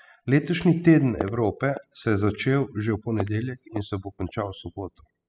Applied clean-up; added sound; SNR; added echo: classical method spectral subtraction.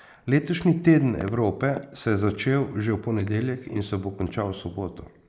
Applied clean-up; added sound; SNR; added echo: neural mask model Resemble Enhance denoiser.